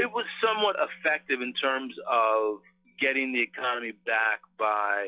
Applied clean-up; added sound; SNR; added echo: classical method log-MMSE.